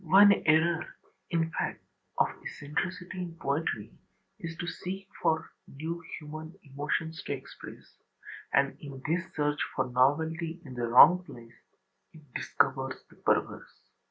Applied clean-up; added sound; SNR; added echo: none; none; none; none.